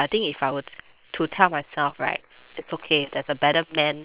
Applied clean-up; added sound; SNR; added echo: neural separator model SepFormer WHAM!.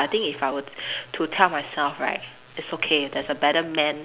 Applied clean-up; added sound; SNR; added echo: none; none; none; none.